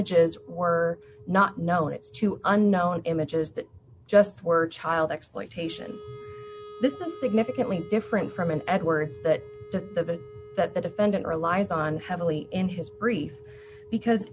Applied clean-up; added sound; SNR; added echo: none; Wind instrument, woodwind instrument; 19 dB; none.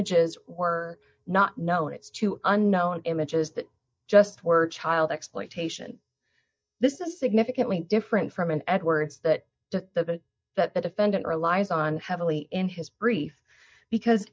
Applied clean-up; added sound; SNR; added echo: neural mask model DeepFilterNet 3.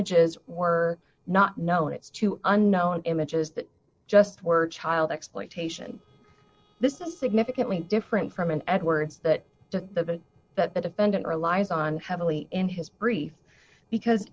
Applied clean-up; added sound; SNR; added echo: neural separator model SepFormer DNS4.